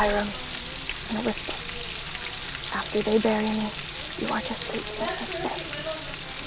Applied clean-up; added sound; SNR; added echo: none; Frying (food); 4 dB; none.